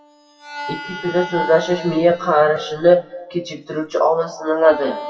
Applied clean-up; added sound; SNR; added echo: classical method WPE with log-MMSE.